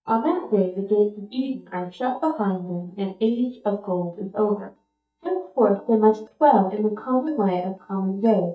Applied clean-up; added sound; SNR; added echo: neural mask model DeepFilterNet 3.